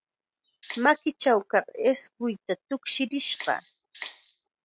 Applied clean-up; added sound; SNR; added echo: none; Rattle (instrument); 8 dB; none.